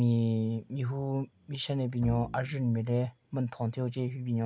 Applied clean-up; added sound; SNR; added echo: none; Bowed string instrument; 14 dB; none.